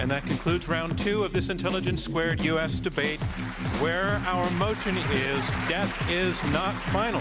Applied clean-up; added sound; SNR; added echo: none; Drum kit; 3 dB; none.